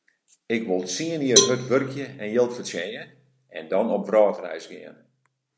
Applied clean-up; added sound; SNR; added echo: none; Cowbell; 1 dB; none.